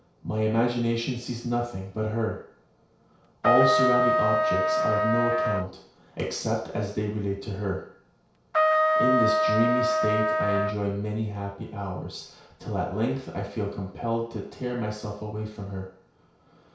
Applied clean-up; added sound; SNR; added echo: none; Trumpet; -5 dB; reverberation time 0.6 s.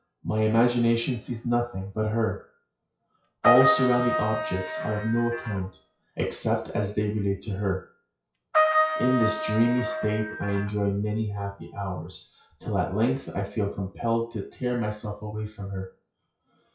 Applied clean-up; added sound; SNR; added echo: classical method WPE with log-MMSE.